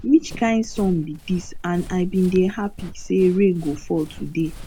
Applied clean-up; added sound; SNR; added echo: none; Run; 14 dB; none.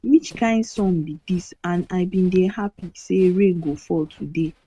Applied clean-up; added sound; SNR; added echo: neural mask model RNNoise.